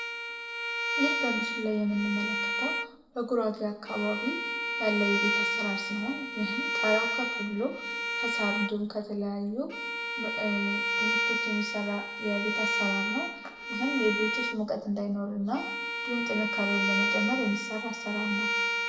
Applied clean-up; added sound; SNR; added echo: none; Bowed string instrument; 0 dB; reverberation time 0.8 s.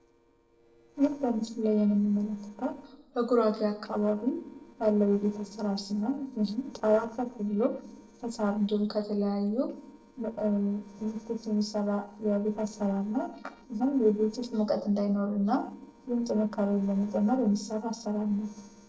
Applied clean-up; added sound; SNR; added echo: neural separator model SepFormer DNS4.